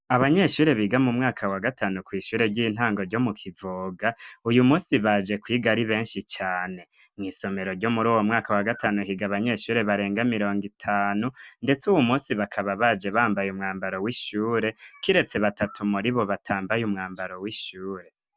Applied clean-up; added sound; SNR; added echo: none; none; none; none.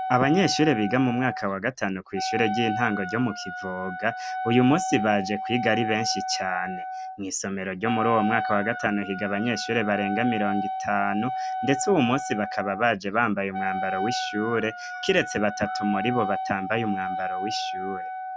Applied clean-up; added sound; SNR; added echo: none; Wind instrument, woodwind instrument; 5 dB; none.